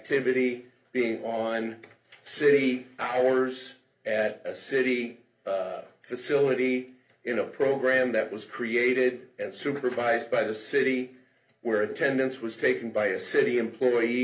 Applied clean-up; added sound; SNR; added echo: none; none; none; reverberation time 0.3 s.